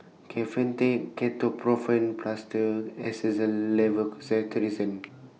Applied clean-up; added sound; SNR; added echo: none; none; none; none.